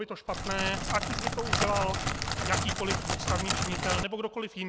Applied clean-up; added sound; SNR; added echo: none; Crackle; -3 dB; none.